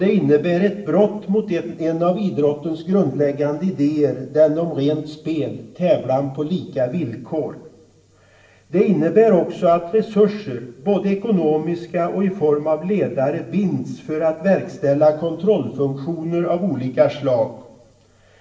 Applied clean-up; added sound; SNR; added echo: none; none; none; reverberation time 0.7 s.